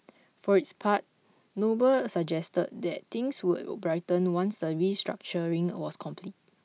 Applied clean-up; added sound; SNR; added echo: none; none; none; none.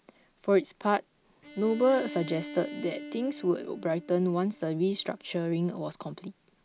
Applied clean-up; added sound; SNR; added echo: none; Bowed string instrument; 16 dB; none.